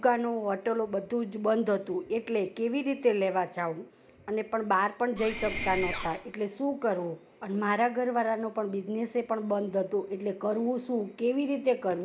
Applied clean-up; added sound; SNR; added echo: none; Mechanisms; 5 dB; none.